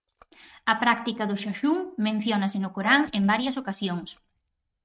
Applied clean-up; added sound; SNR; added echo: neural mask model RNNoise.